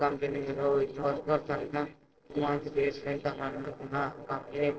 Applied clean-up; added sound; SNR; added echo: neural separator model SepFormer DNS4.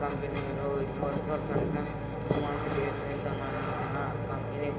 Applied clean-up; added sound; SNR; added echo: none; Alarm; 18 dB; reverberation time 1.2 s.